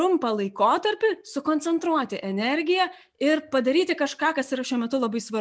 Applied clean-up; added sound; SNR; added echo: none; none; none; none.